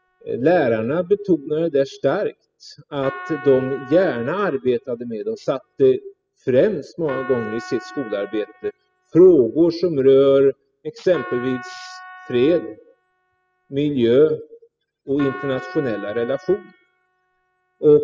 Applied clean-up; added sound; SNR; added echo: classical method spectral subtraction.